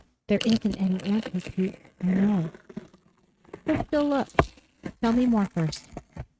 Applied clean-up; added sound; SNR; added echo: neural mask model RNNoise.